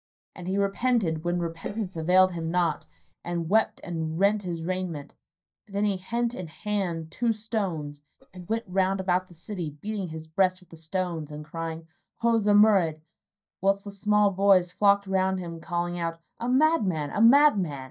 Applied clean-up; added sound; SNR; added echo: neural mask model DeepFilterNet 3.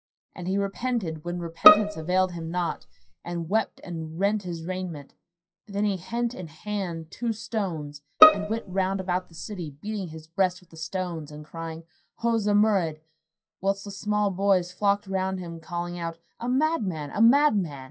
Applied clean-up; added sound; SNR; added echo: classical method WPE with log-MMSE.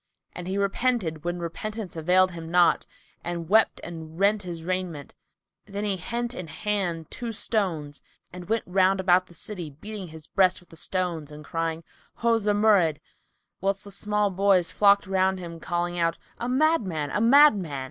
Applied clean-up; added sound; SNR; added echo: none; none; none; none.